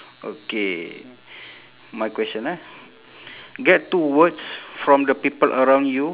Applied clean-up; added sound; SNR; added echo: none; none; none; none.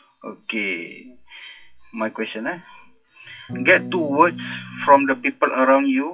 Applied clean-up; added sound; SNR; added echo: classical method WPE with log-MMSE.